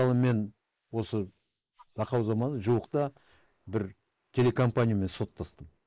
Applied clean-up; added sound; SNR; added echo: neural mask model Resemble Enhance denoiser.